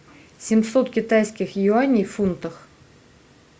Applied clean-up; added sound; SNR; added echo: none; none; none; none.